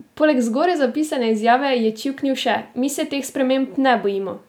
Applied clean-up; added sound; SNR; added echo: none; none; none; none.